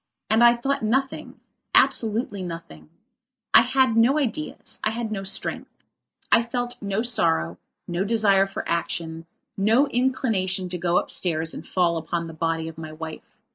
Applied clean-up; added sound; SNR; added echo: neural mask model Resemble Enhance denoiser.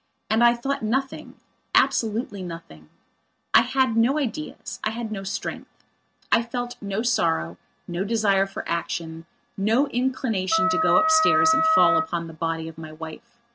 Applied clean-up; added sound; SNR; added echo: none; Wind instrument, woodwind instrument; -4 dB; none.